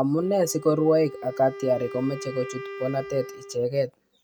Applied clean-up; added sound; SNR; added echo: none; Wind instrument, woodwind instrument; 14 dB; none.